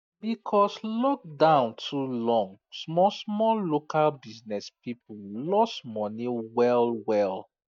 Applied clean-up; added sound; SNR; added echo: neural mask model DeepFilterNet 3.